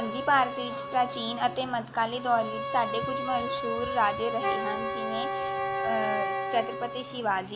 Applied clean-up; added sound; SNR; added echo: none; Wind instrument, woodwind instrument + Bowed string instrument; 3 dB; none.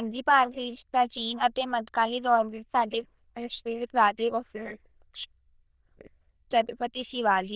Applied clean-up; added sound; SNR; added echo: neural diffusion model UNIVERSE++.